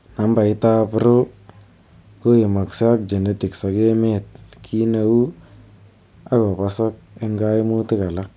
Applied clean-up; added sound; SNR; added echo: none; none; none; none.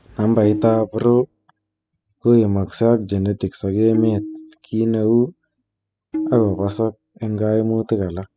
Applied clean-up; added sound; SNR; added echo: classical method spectral subtraction.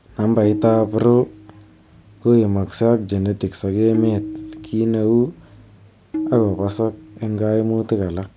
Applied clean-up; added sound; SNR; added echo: none; Tabla; 12 dB; none.